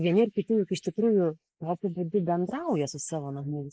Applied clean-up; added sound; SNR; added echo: neural mask model Resemble Enhance denoiser.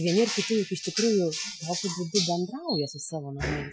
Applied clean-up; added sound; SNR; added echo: classical method Wiener filter.